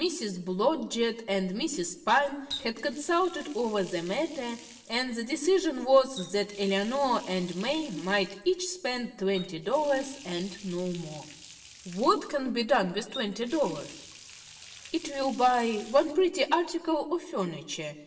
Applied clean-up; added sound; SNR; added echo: none; Water tap, faucet; 20 dB; reverberation time 0.8 s.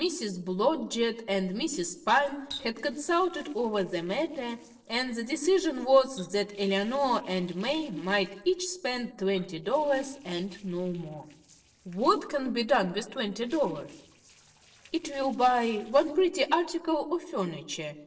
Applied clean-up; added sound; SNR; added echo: neural separator model SepFormer DNS4.